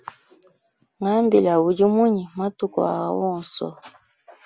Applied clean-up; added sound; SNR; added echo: none; none; none; none.